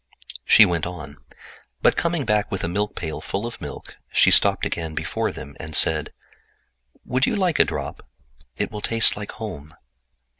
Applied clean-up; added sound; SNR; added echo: none; none; none; none.